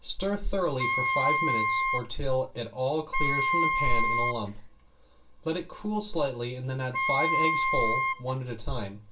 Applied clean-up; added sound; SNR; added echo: none; Wind instrument, woodwind instrument; -2 dB; reverberation time 0.2 s.